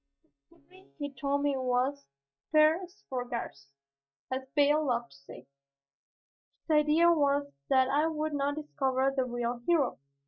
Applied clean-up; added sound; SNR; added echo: neural mask model DeepFilterNet 3.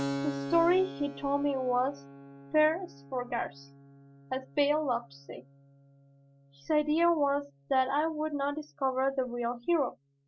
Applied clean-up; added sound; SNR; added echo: none; Keyboard (musical); 13 dB; none.